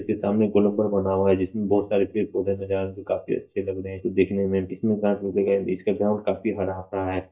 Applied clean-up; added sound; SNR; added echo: neural mask model DeepFilterNet 3.